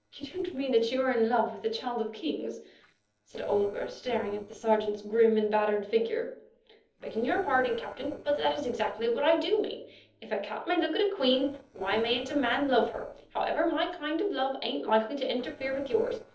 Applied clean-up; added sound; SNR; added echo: neural separator model SepFormer DNS4.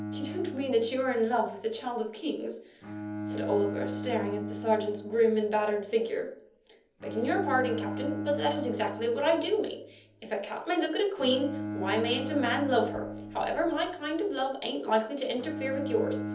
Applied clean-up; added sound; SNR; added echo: none; Bowed string instrument; 8 dB; reverberation time 0.7 s.